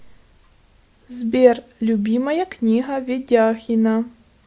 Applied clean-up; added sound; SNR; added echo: none; none; none; none.